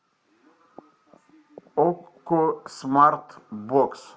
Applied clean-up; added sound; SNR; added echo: none; none; none; none.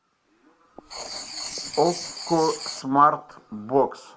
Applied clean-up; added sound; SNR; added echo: none; Writing; 12 dB; none.